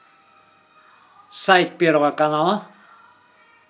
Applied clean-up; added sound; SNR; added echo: none; none; none; none.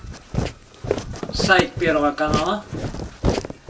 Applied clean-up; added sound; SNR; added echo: none; Walk, footsteps; 2 dB; reverberation time 0.2 s.